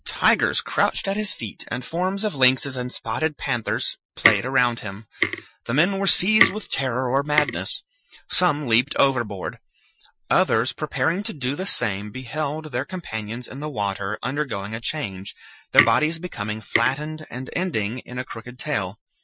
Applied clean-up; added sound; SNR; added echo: classical method Wiener filter.